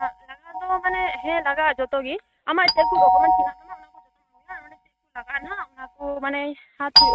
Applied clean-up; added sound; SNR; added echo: neural mask model RNNoise.